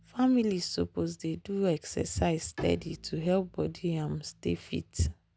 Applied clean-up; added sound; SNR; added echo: none; Bowed string instrument; 19 dB; none.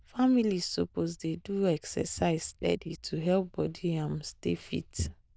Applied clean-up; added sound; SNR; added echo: neural diffusion model UNIVERSE++.